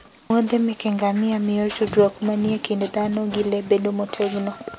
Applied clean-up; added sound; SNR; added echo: none; Livestock, farm animals, working animals; 18 dB; none.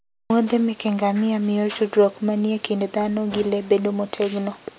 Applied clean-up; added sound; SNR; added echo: none; none; none; none.